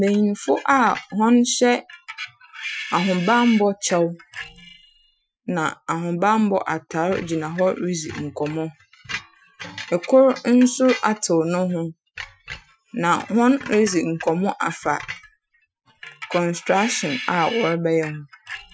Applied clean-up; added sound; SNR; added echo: classical method Wiener filter.